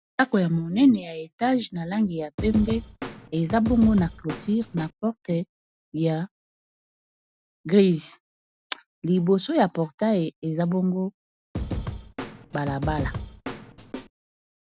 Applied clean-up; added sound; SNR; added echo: none; Snare drum / Drum kit; 7 dB; none.